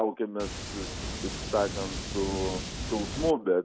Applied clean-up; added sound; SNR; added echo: none; Water; 4 dB; none.